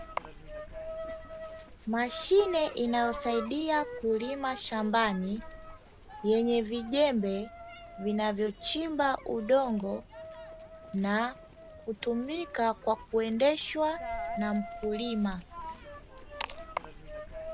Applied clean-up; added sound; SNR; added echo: none; Coin (dropping); 12 dB; none.